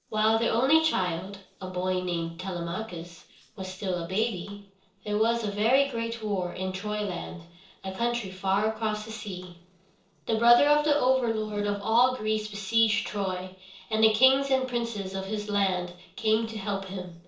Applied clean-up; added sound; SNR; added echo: neural separator model SepFormer DNS4.